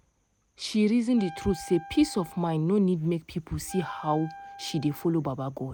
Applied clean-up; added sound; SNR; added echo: none; Wind instrument, woodwind instrument; 18 dB; none.